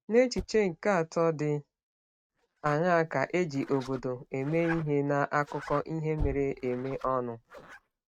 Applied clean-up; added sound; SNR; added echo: neural mask model RNNoise.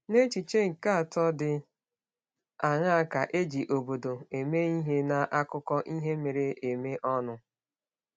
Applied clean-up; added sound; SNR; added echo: none; none; none; none.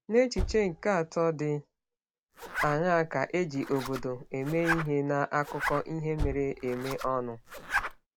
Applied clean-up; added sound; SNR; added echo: none; Car + Zipper (clothing); 7 dB; none.